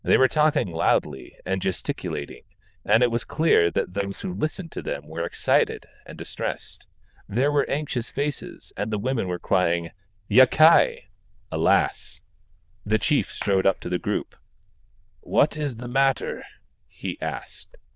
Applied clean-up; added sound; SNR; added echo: neural diffusion model UNIVERSE++.